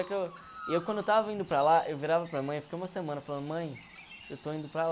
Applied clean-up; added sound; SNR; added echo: none; Chirp, tweet; 18 dB; none.